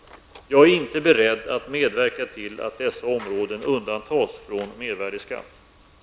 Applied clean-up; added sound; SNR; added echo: none; none; none; none.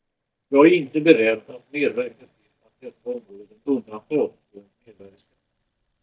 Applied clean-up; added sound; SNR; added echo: neural mask model DeepFilterNet 3.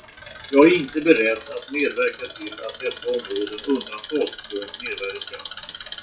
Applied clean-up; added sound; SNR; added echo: classical method WPE with log-MMSE.